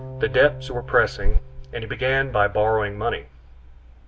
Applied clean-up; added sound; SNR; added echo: none; Bowed string instrument; 18 dB; none.